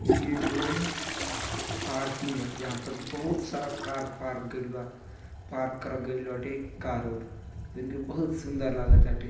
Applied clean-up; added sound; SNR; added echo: none; Toilet flush; -3 dB; reverberation time 0.9 s.